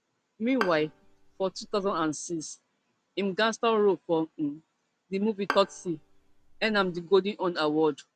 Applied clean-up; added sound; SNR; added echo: none; Bowed string instrument; 11 dB; none.